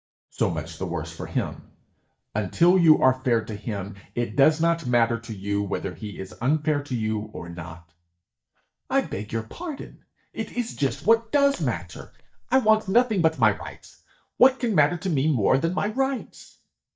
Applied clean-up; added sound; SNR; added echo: neural mask model DeepFilterNet 3.